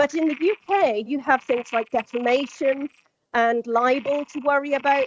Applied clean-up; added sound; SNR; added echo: neural mask model RNNoise.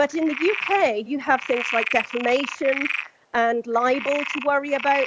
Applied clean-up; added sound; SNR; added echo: none; Frog; 8 dB; none.